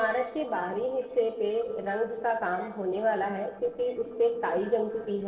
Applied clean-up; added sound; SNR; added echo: neural separator model SepFormer DNS4.